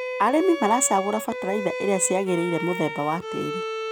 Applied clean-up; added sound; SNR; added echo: none; Bowed string instrument; 7 dB; none.